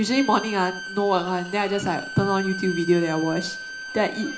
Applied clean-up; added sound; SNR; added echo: none; Bowed string instrument; 11 dB; reverberation time 0.4 s.